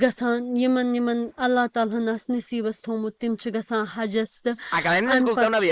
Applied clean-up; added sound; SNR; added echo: neural mask model Resemble Enhance denoiser.